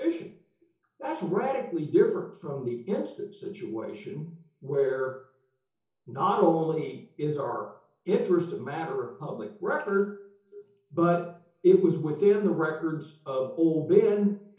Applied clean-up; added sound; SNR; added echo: none; none; none; reverberation time 0.8 s.